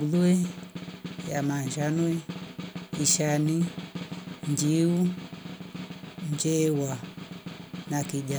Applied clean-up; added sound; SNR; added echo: none; Snare drum; 10 dB; none.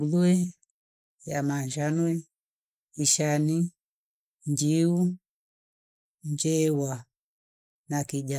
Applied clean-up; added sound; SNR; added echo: neural mask model Resemble Enhance denoiser.